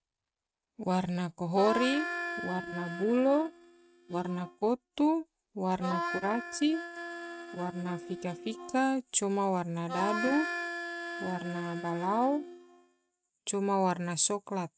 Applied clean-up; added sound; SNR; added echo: neural mask model RNNoise.